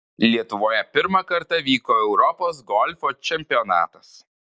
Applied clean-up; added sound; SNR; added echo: none; none; none; none.